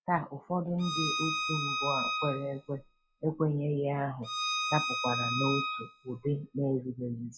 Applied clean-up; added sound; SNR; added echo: classical method log-MMSE.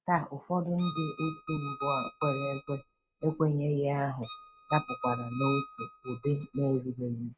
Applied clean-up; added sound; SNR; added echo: neural mask model RNNoise.